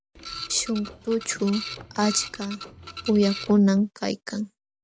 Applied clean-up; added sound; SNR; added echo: none; Printer; 12 dB; none.